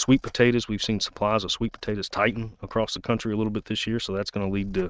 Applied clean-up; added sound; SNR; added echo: neural mask model RNNoise.